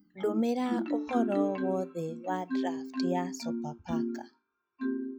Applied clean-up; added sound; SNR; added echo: classical method log-MMSE.